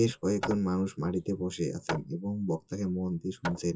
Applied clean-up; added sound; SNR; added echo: classical method WPE with log-MMSE.